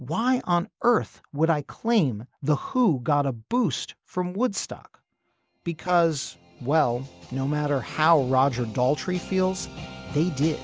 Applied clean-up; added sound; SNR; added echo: none; none; none; none.